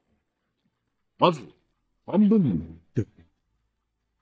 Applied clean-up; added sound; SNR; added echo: neural mask model DeepFilterNet 3.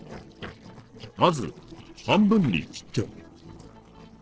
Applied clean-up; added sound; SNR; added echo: neural separator model SepFormer DNS4.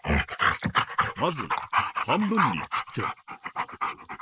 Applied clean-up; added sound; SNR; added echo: neural mask model Resemble Enhance denoiser.